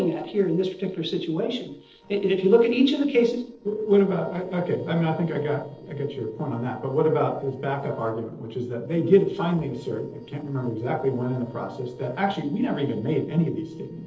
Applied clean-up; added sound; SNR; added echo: neural separator model SepFormer DNS4.